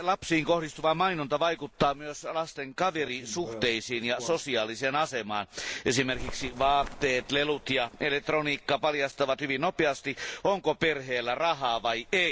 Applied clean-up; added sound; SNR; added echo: none; Bird; 18 dB; none.